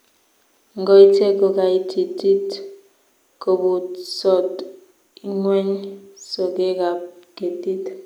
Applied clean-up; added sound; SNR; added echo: none; none; none; none.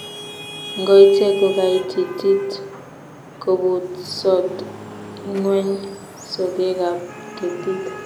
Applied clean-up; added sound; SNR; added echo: none; Traffic noise, roadway noise / Vehicle horn, car horn, honking; 15 dB; none.